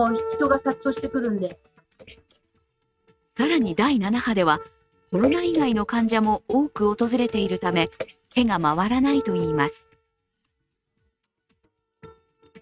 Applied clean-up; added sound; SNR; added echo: neural mask model RNNoise.